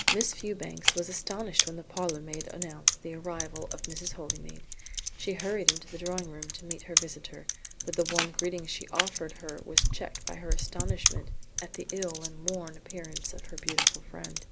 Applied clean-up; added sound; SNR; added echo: none; Computer keyboard + Camera; -5 dB; none.